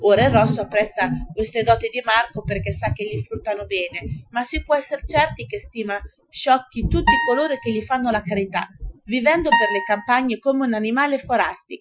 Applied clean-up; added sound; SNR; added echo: classical method Wiener filter.